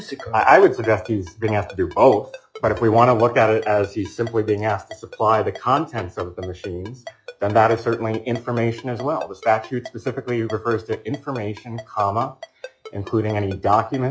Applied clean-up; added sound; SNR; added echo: classical method log-MMSE.